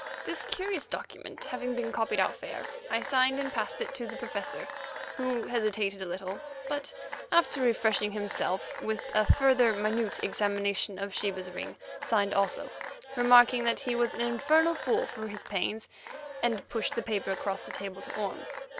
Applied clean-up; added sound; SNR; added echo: none; Applause / Cheering / Clapping; 10 dB; none.